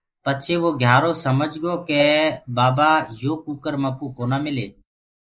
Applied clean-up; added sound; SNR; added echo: neural mask model Resemble Enhance denoiser.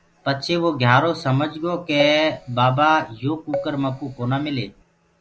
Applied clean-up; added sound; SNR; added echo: none; Keyboard (musical); 12 dB; none.